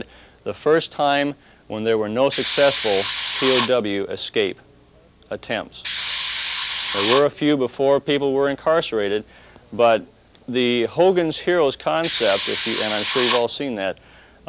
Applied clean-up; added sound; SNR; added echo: none; Hiss; -4 dB; none.